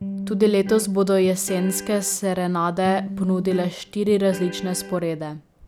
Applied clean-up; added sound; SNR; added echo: none; Electric guitar; 11 dB; none.